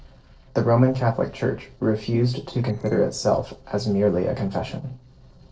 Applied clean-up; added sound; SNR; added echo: neural separator model SepFormer DNS4.